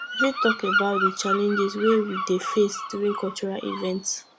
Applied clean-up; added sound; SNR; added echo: none; Bird vocalization, bird call, bird song; 4 dB; none.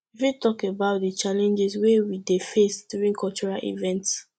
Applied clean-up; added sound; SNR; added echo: none; none; none; none.